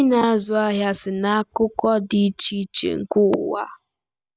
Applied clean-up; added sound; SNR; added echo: none; none; none; none.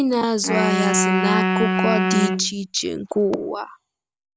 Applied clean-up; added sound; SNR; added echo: none; Wind instrument, woodwind instrument; -1 dB; none.